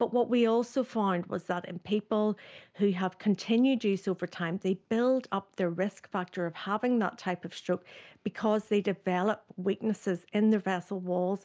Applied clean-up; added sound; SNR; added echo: none; none; none; none.